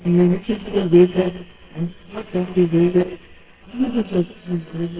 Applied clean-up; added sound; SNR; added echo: neural separator model SepFormer WHAMR!.